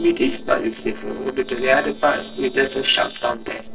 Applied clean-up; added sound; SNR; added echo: neural separator model SepFormer DNS4.